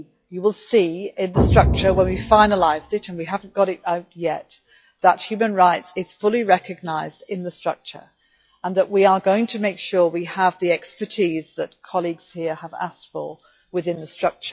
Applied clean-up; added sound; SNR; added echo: classical method log-MMSE.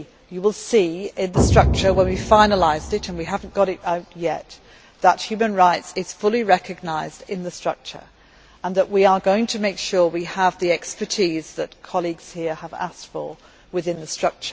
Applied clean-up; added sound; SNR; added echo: none; Explosion; 3 dB; none.